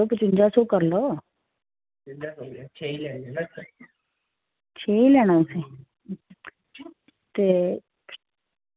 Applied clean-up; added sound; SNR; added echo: none; none; none; none.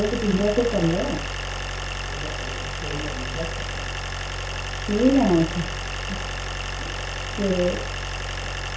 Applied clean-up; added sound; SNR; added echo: none; Idling; 3 dB; reverberation time 0.6 s.